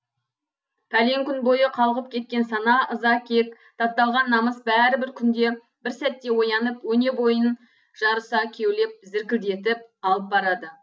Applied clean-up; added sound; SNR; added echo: none; none; none; none.